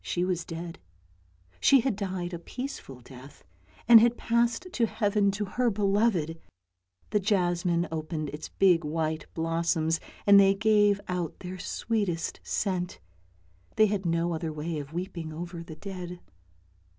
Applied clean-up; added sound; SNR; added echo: none; none; none; none.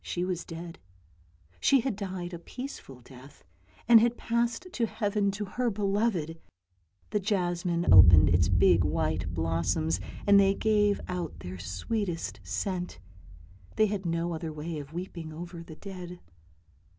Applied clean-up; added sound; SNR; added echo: none; Boom; 2 dB; none.